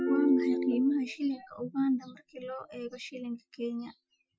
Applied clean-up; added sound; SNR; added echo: classical method Wiener filter.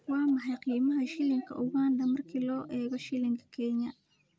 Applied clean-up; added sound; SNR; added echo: none; none; none; none.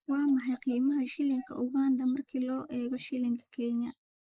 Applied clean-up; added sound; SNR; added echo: neural mask model Resemble Enhance denoiser.